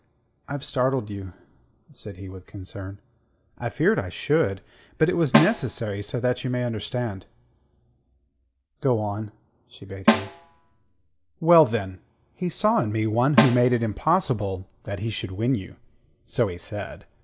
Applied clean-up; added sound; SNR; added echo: none; Snare drum; 1 dB; none.